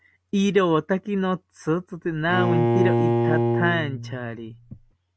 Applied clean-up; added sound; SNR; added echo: none; Bowed string instrument; -2 dB; none.